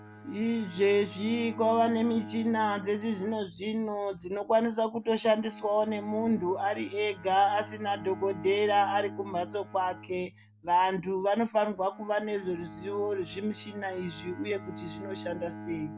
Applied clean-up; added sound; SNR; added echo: none; Bowed string instrument; 15 dB; none.